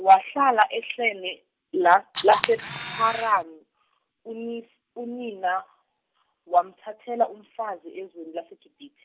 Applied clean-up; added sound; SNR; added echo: none; Camera; 7 dB; none.